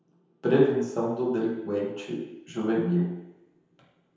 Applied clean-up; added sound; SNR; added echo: none; none; none; reverberation time 0.9 s.